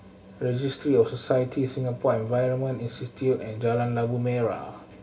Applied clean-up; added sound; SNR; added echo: none; none; none; reverberation time 0.3 s.